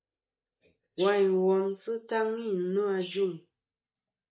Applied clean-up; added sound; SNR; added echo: neural mask model DeepFilterNet 3.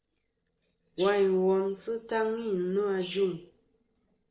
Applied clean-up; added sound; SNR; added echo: neural separator model SepFormer DNS4.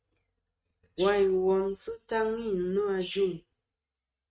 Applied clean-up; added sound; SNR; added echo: neural mask model RNNoise.